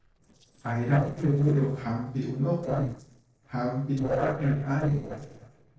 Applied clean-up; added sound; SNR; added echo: neural separator model SepFormer DNS4.